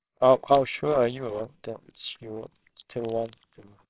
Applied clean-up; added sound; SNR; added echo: neural separator model SepFormer WHAMR!.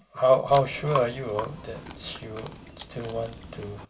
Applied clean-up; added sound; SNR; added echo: none; Chewing, mastication; 11 dB; reverberation time 0.2 s.